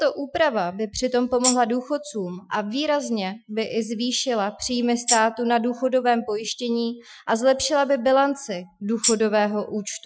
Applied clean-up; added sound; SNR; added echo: classical method Wiener filter.